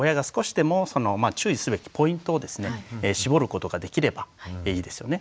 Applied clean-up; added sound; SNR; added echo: none; none; none; none.